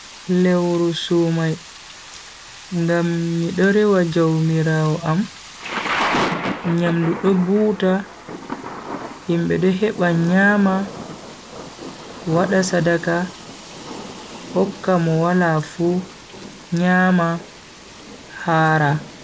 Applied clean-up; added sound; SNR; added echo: none; Thunder / Rain; 12 dB; none.